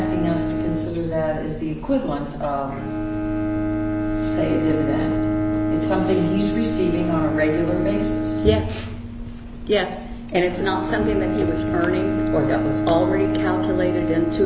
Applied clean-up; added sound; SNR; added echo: none; Bowed string instrument; 0 dB; none.